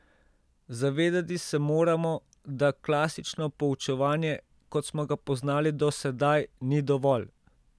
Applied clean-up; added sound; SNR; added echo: none; none; none; none.